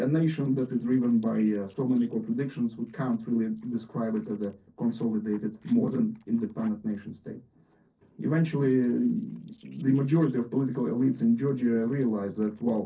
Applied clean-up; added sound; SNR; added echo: neural separator model SepFormer DNS4.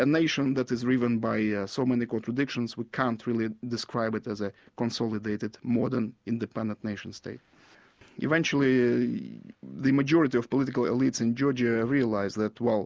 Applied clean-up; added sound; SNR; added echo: none; none; none; none.